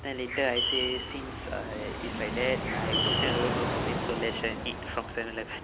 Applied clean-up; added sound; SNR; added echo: none; Fixed-wing aircraft, airplane + Bird; -1 dB; none.